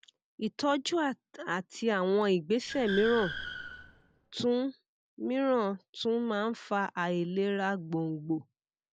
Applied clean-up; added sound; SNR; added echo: none; Car; 9 dB; none.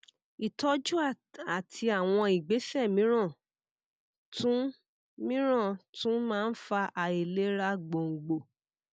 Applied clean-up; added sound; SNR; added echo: none; none; none; none.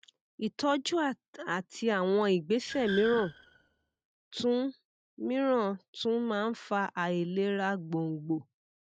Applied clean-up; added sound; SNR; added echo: neural mask model RNNoise.